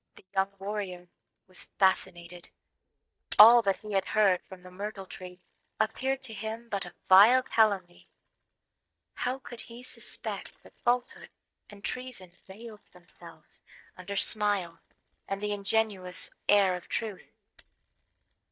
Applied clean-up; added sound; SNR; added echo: neural mask model DeepFilterNet 3.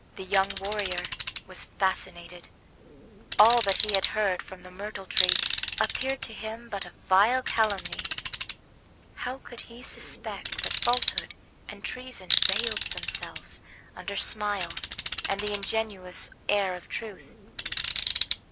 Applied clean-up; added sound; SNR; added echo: none; Tools; 4 dB; none.